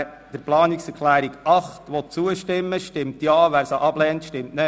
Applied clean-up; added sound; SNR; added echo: none; none; none; none.